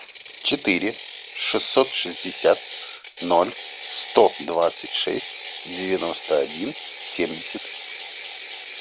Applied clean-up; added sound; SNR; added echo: none; Ratchet, pawl; 6 dB; none.